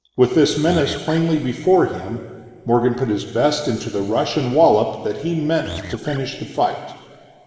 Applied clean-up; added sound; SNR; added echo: none; Animal; 15 dB; reverberation time 2.8 s.